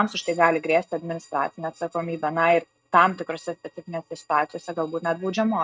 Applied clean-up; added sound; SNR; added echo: neural mask model RNNoise.